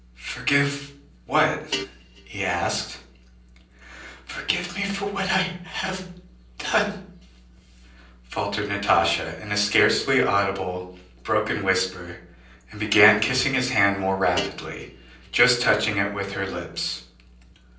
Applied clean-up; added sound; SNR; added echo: neural separator model SepFormer DNS4.